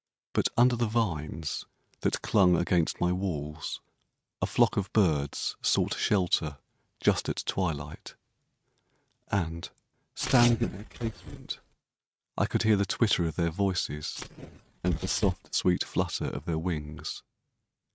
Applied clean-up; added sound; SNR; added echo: neural mask model RNNoise.